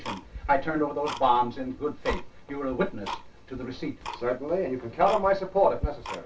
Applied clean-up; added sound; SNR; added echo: none; Tick-tock; 12 dB; reverberation time 0.2 s.